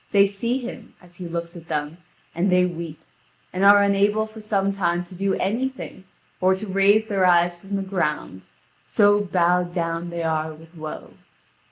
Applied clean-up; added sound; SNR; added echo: none; none; none; none.